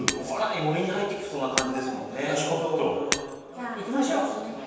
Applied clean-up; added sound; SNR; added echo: none; Shatter; 8 dB; reverberation time 1.2 s.